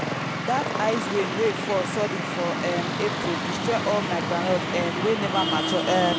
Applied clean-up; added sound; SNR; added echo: none; Traffic noise, roadway noise; 1 dB; none.